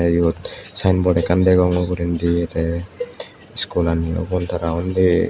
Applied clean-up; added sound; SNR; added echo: none; Cowbell; 18 dB; none.